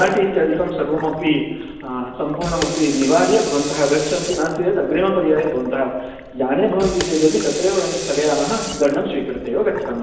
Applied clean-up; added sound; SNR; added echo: none; Sink (filling or washing) / Water tap, faucet; 12 dB; reverberation time 1.0 s.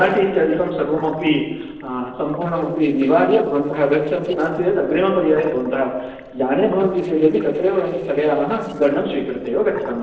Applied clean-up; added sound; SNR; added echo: neural separator model SepFormer DNS4.